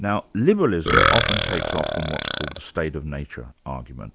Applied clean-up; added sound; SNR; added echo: none; Burping, eructation; -3 dB; none.